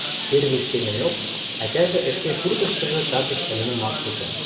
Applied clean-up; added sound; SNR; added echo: none; Bird; 3 dB; reverberation time 2.1 s.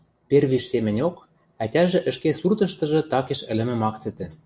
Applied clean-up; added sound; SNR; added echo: none; none; none; none.